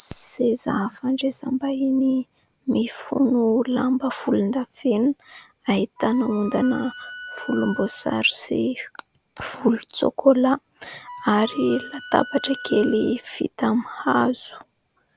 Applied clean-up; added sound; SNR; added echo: none; Wind instrument, woodwind instrument; 16 dB; none.